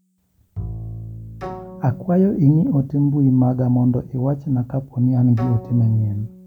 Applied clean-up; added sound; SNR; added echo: none; Bowed string instrument + Bowed string instrument; 17 dB; none.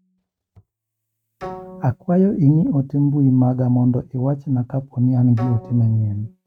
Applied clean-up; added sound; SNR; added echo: neural mask model RNNoise.